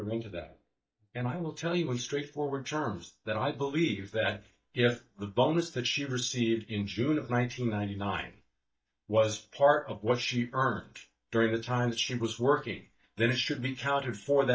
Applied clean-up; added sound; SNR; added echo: neural mask model DeepFilterNet 3.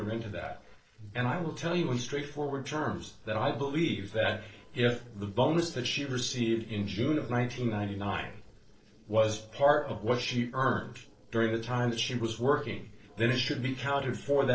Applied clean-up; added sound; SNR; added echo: neural separator model SepFormer DNS4.